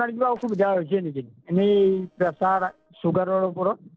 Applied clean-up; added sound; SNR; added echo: neural separator model SepFormer DNS4.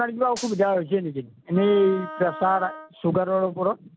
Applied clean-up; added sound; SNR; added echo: none; Gunshot, gunfire + Wind instrument, woodwind instrument; 16 dB; none.